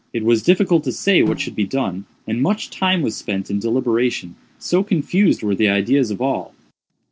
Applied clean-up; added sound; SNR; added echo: neural separator model SepFormer DNS4.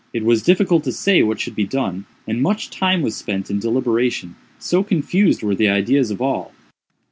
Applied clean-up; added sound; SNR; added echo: none; none; none; none.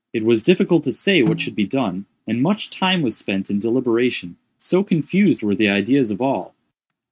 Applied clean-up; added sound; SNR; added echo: neural mask model RNNoise.